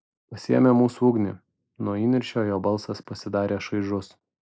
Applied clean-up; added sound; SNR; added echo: neural mask model Resemble Enhance denoiser.